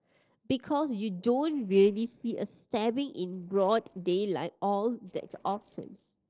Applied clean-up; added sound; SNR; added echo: neural separator model SepFormer DNS4.